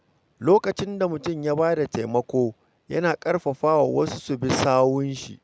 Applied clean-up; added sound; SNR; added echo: none; none; none; none.